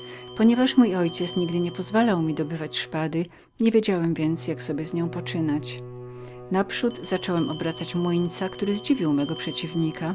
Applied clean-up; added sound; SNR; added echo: none; Bowed string instrument + Bell; 13 dB; none.